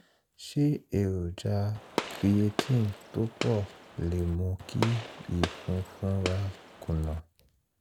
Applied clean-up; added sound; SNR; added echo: none; Gunshot, gunfire; 8 dB; none.